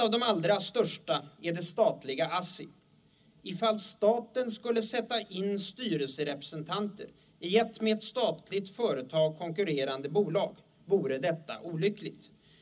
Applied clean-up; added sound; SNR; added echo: none; none; none; reverberation time 0.4 s.